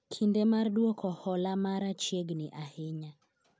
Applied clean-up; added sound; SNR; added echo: none; none; none; none.